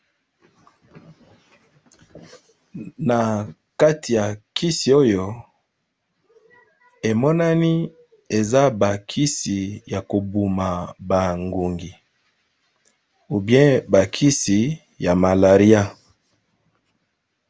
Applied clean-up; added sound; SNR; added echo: none; none; none; none.